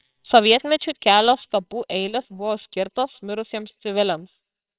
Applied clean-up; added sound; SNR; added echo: neural separator model SepFormer WHAMR!.